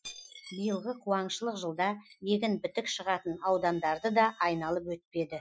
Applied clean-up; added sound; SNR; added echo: classical method Wiener filter.